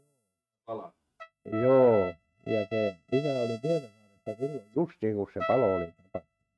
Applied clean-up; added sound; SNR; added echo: neural mask model RNNoise.